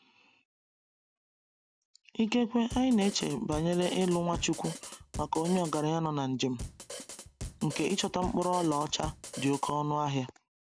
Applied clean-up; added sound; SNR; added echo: none; Drum kit; 9 dB; none.